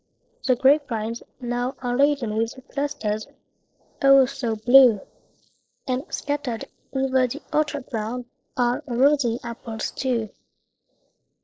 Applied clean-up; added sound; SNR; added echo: neural mask model Resemble Enhance denoiser.